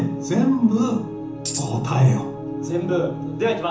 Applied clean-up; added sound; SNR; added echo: none; Tambourine; 11 dB; reverberation time 0.7 s.